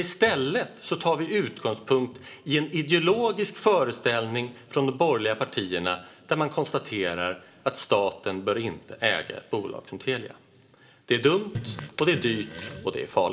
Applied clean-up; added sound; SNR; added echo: none; Fart; 12 dB; reverberation time 2.2 s.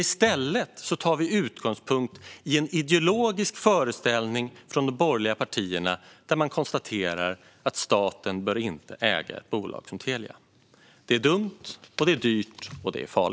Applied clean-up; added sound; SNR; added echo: none; none; none; none.